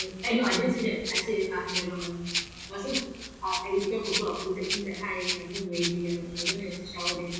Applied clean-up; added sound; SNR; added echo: none; Rattle (instrument); 4 dB; reverberation time 1.1 s.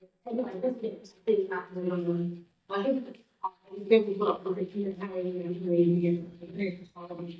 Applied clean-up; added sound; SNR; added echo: neural mask model DeepFilterNet 3.